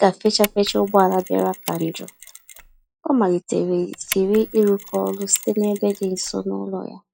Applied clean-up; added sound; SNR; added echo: classical method log-MMSE.